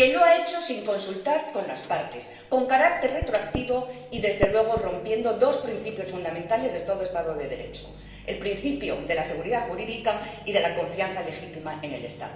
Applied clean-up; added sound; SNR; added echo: none; Microwave oven; 14 dB; reverberation time 1.0 s.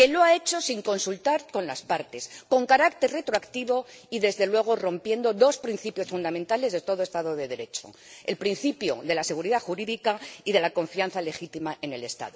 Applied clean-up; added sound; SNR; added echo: none; none; none; none.